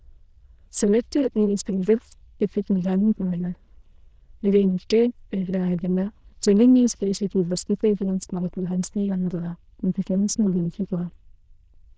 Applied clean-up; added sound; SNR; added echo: neural diffusion model UNIVERSE++.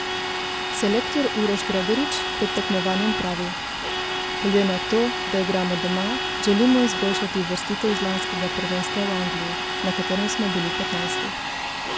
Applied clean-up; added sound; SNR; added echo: none; Domestic sounds, home sounds + Bowed string instrument; 2 dB; none.